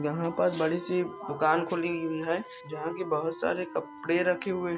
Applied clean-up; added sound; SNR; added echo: none; Wind instrument, woodwind instrument + Wind instrument, woodwind instrument; 16 dB; none.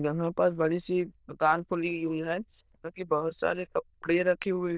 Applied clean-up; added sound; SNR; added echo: neural diffusion model UNIVERSE++.